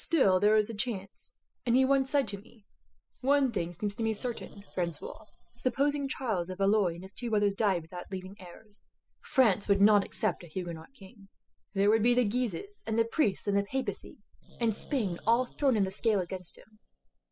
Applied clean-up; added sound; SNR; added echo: classical method spectral subtraction.